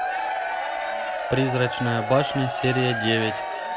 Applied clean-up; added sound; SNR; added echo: none; Crowd / Cheering; 2 dB; none.